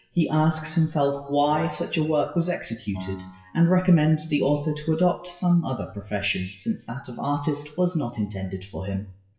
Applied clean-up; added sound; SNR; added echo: classical method WPE with log-MMSE.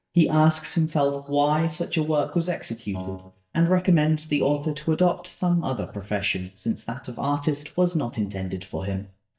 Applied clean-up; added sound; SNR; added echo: neural mask model DeepFilterNet 3.